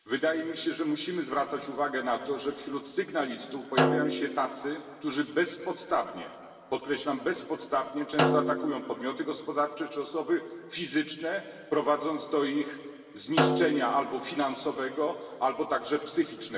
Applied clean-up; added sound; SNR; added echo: none; Snare drum; 2 dB; reverberation time 2.6 s.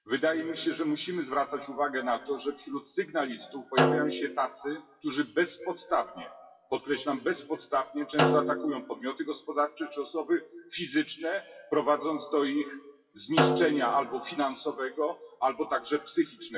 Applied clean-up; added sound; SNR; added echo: classical method WPE with log-MMSE.